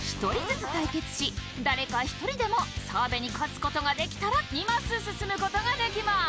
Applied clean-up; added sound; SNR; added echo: none; none; none; none.